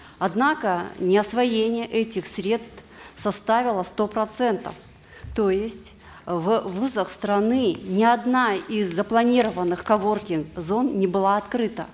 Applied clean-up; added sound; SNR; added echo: none; none; none; none.